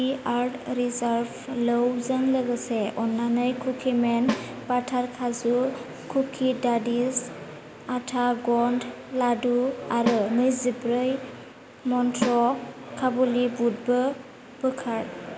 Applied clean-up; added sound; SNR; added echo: none; Snare drum; 10 dB; none.